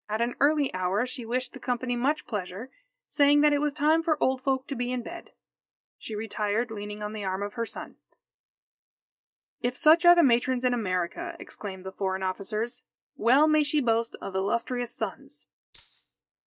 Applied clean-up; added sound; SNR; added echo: neural mask model DeepFilterNet 3.